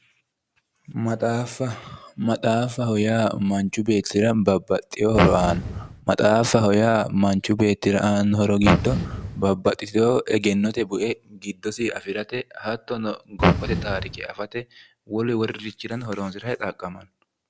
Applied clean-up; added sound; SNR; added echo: none; Fart; 0 dB; none.